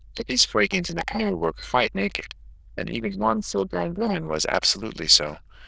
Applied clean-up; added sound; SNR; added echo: neural diffusion model UNIVERSE++.